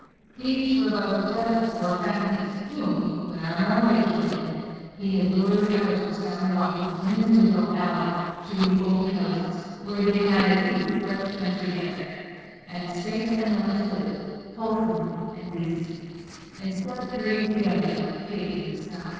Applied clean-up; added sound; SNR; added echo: neural separator model SepFormer DNS4.